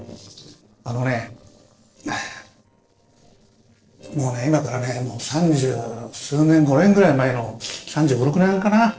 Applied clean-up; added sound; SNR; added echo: neural separator model SepFormer DNS4.